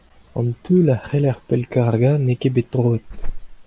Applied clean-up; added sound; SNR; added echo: none; Alarm / Insect; 12 dB; none.